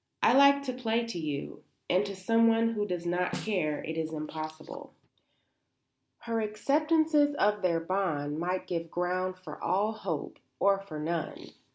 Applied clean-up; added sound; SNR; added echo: none; Snare drum; 13 dB; none.